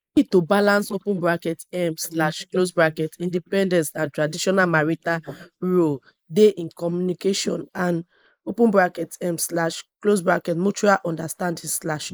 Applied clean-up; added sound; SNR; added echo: neural mask model Resemble Enhance denoiser.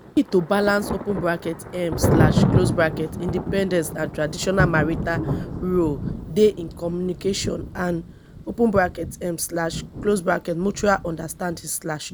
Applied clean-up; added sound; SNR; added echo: none; Thunder; 3 dB; none.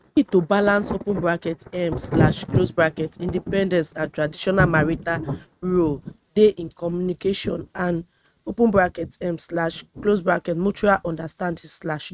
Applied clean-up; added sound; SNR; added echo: neural mask model RNNoise.